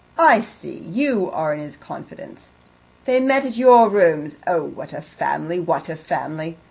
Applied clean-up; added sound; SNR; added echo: none; none; none; none.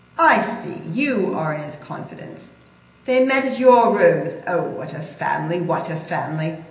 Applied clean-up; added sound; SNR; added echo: none; none; none; reverberation time 0.9 s.